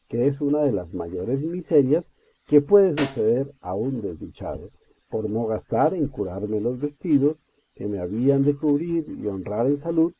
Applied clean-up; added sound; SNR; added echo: none; Snare drum; 14 dB; none.